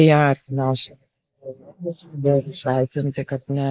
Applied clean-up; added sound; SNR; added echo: neural mask model Resemble Enhance denoiser.